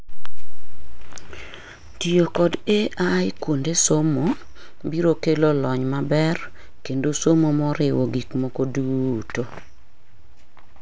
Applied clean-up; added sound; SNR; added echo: none; none; none; none.